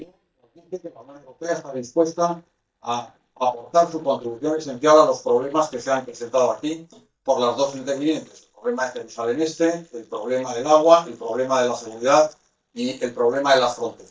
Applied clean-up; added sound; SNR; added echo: neural mask model DeepFilterNet 3.